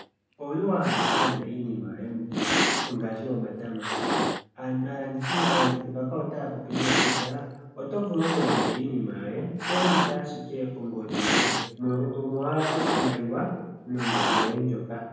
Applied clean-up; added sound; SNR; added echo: none; Cat; 0 dB; reverberation time 1.1 s.